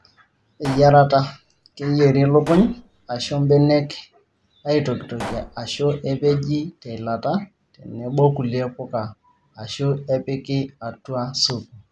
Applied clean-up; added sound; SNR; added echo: none; Explosion; 14 dB; none.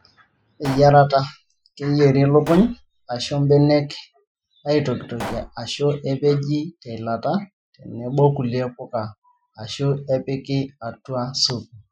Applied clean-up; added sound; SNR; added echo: classical method Wiener filter.